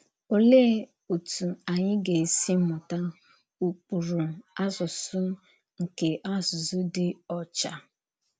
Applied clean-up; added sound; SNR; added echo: none; none; none; none.